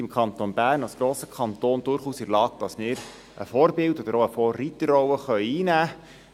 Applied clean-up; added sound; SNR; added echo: none; none; none; none.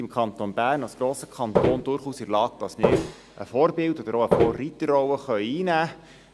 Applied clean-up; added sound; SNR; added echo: none; Walk, footsteps; -4 dB; none.